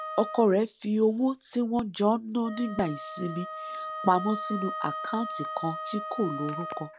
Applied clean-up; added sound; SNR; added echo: none; Wind instrument, woodwind instrument; 9 dB; none.